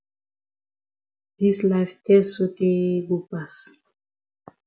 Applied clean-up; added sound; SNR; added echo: none; none; none; none.